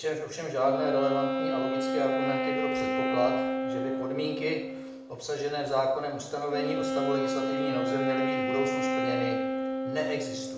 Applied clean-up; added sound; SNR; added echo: none; Wind instrument, woodwind instrument; -1 dB; reverberation time 0.7 s.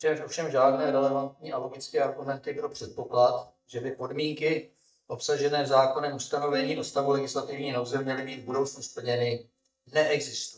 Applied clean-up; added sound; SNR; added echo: neural mask model DeepFilterNet 3.